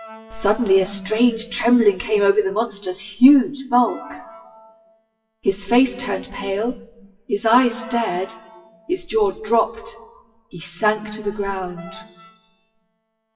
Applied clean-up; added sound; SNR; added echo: classical method WPE with log-MMSE.